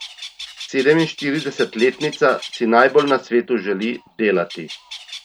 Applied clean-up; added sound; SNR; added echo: none; Bird; 17 dB; none.